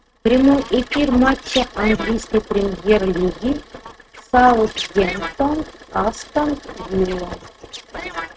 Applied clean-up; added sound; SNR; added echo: neural mask model RNNoise.